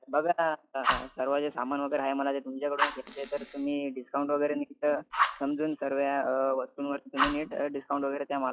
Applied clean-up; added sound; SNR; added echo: classical method log-MMSE.